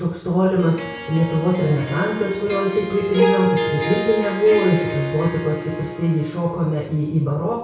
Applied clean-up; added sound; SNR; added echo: none; Harp; 7 dB; reverberation time 0.6 s.